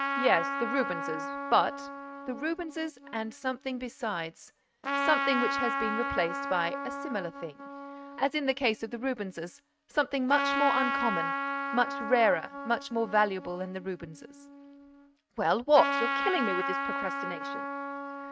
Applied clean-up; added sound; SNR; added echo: neural mask model RNNoise.